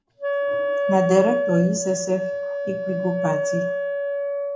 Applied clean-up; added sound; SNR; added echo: none; Wind instrument, woodwind instrument; -1 dB; reverberation time 0.4 s.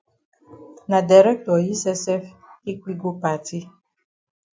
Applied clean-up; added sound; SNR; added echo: none; none; none; none.